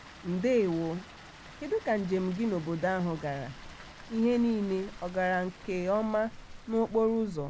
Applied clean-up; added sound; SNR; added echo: none; Water; 17 dB; none.